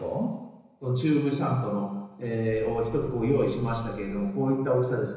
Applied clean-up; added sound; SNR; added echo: none; Buzz; 17 dB; reverberation time 1.0 s.